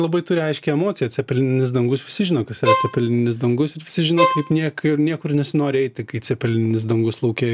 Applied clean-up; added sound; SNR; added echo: none; Bowed string instrument; 2 dB; none.